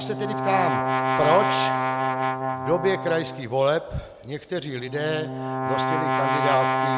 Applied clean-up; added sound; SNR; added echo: none; Brass instrument; -1 dB; none.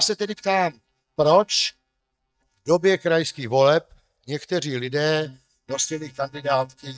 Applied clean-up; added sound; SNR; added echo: neural mask model DeepFilterNet 3.